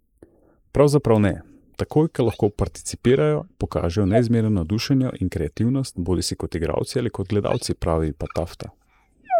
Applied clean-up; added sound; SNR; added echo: neural mask model Resemble Enhance denoiser.